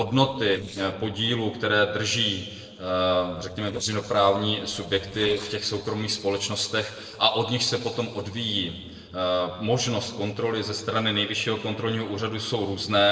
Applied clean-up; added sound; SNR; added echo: neural separator model SepFormer DNS4.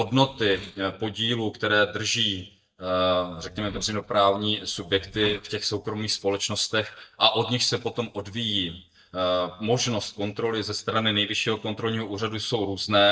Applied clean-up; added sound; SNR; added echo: neural mask model DeepFilterNet 3.